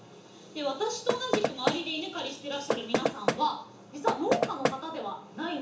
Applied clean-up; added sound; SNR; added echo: none; Knock; -3 dB; reverberation time 0.8 s.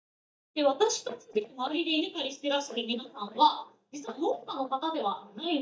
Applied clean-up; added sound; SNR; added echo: neural mask model DeepFilterNet 3.